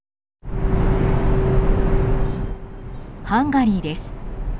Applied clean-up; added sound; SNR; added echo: none; none; none; none.